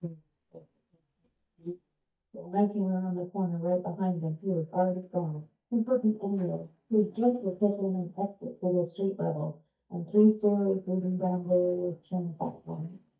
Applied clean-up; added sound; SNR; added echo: neural mask model DeepFilterNet 3.